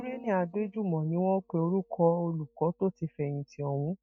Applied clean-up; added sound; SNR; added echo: neural mask model DeepFilterNet 3.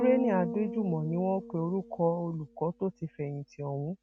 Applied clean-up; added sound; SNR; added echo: none; Bass guitar; 9 dB; none.